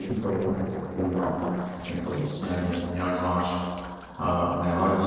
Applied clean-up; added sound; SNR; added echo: neural separator model SepFormer DNS4.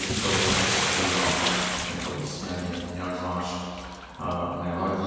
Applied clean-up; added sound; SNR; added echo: none; Bathtub (filling or washing); -1 dB; reverberation time 2.0 s.